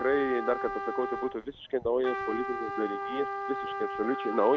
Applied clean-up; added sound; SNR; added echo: none; Trumpet; 5 dB; none.